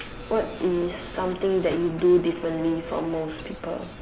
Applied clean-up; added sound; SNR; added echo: none; Bell; 14 dB; none.